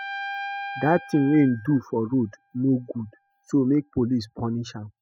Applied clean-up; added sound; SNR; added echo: classical method spectral subtraction.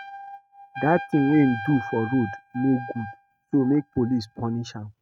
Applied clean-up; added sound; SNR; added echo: neural mask model RNNoise.